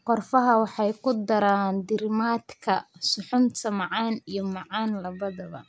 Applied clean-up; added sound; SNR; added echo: none; none; none; none.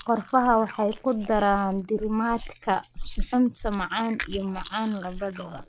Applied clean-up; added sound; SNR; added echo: neural mask model Resemble Enhance denoiser.